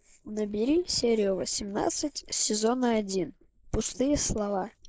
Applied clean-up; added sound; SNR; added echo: neural mask model Resemble Enhance denoiser.